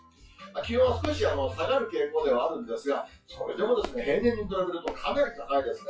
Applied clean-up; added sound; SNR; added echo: classical method WPE with log-MMSE.